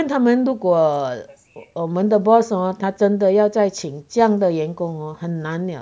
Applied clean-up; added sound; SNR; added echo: none; none; none; none.